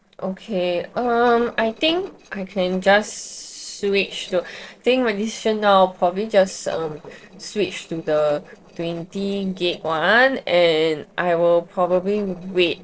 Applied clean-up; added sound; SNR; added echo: neural separator model SepFormer DNS4.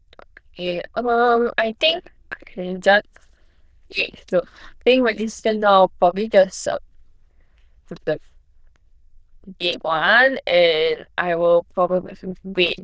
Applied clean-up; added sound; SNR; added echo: neural diffusion model UNIVERSE++.